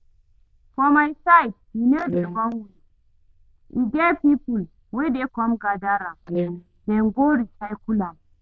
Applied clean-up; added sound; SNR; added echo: neural diffusion model UNIVERSE++.